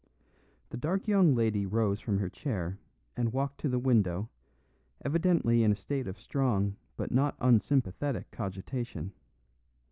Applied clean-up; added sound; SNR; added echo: none; none; none; none.